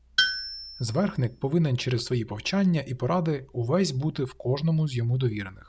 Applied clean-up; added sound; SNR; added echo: none; Tools; 7 dB; none.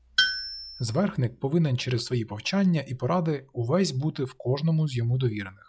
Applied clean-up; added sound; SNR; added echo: classical method log-MMSE.